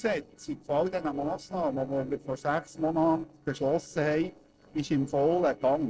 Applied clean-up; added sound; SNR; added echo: neural separator model SepFormer DNS4.